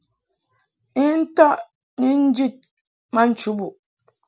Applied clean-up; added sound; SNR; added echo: none; none; none; none.